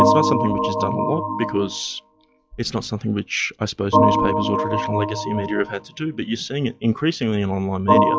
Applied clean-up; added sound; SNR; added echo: classical method log-MMSE.